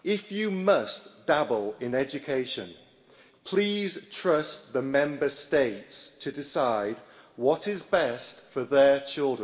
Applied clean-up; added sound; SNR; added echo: none; none; none; reverberation time 2.3 s.